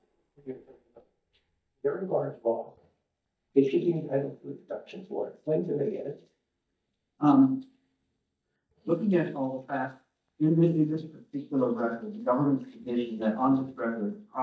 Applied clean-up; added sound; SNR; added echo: neural mask model DeepFilterNet 3.